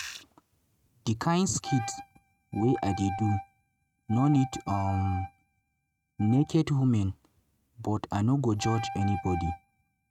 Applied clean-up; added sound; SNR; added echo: neural mask model RNNoise.